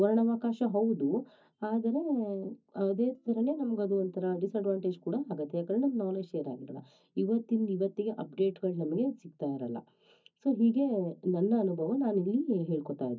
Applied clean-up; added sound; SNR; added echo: neural mask model DeepFilterNet 3.